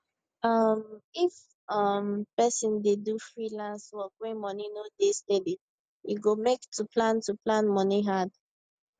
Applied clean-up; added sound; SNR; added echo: none; none; none; none.